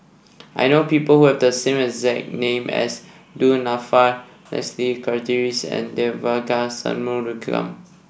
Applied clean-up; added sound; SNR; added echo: none; none; none; none.